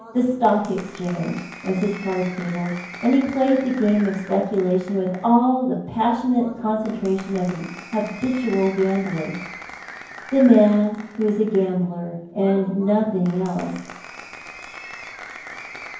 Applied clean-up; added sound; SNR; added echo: none; Applause; 17 dB; reverberation time 0.9 s.